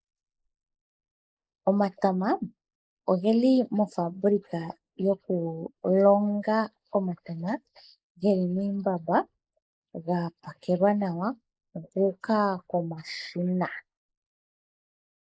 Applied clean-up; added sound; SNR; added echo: neural mask model Resemble Enhance denoiser.